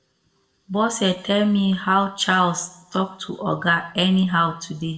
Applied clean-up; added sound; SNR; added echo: none; none; none; reverberation time 0.6 s.